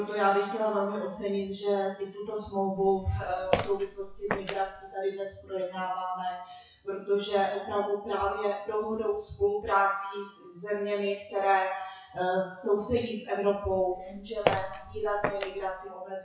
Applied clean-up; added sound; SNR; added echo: classical method WPE with log-MMSE.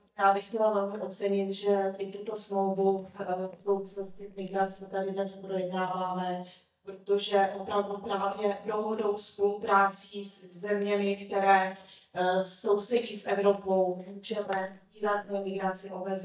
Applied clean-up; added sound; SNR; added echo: neural mask model DeepFilterNet 3.